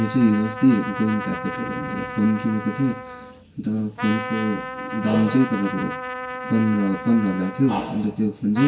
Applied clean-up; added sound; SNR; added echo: none; Trumpet; 10 dB; reverberation time 0.1 s.